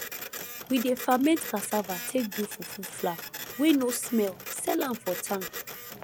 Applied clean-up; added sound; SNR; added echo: none; Printer; 10 dB; none.